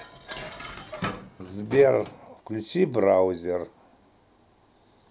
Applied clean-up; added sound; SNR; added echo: none; Dishes, pots, and pans; 14 dB; none.